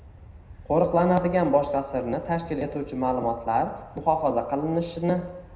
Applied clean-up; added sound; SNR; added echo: none; Aircraft; 20 dB; reverberation time 0.8 s.